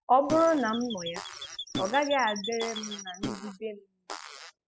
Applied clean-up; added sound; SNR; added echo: classical method spectral subtraction.